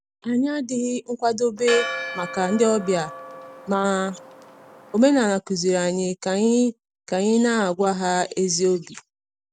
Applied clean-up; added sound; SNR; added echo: none; Church bell; 11 dB; none.